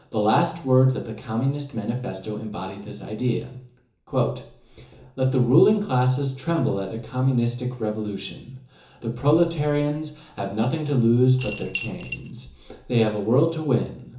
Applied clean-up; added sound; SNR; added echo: none; Coin (dropping) / Glass; 9 dB; reverberation time 0.7 s.